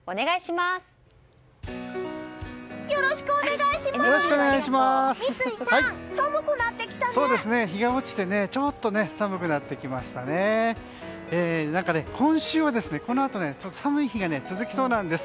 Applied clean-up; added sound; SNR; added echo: none; none; none; none.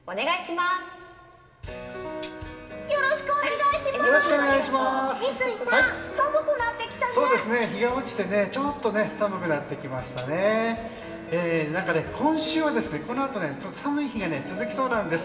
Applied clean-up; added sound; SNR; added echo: none; Tambourine; 10 dB; reverberation time 2.1 s.